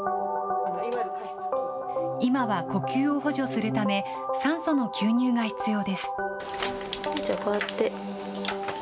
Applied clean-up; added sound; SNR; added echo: none; none; none; none.